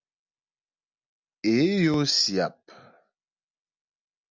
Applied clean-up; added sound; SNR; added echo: none; none; none; none.